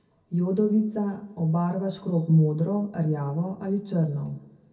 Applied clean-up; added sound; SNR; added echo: none; none; none; reverberation time 0.3 s.